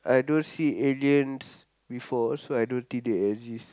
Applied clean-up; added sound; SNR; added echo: none; none; none; none.